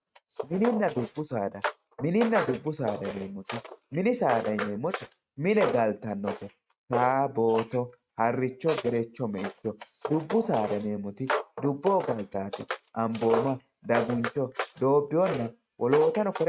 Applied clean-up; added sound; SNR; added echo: neural mask model RNNoise.